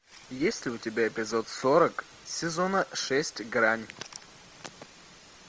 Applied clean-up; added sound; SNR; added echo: none; none; none; none.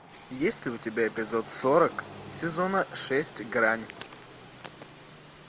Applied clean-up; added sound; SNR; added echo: none; Train; 17 dB; none.